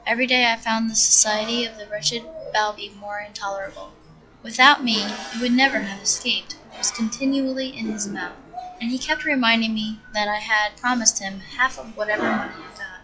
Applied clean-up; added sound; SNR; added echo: classical method log-MMSE.